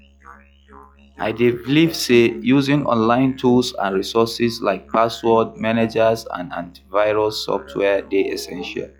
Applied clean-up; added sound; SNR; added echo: classical method log-MMSE.